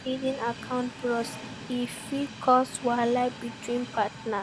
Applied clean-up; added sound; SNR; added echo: none; Train; 13 dB; none.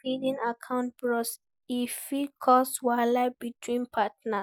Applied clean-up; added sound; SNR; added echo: none; none; none; none.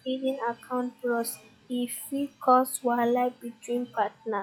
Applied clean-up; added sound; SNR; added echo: classical method log-MMSE.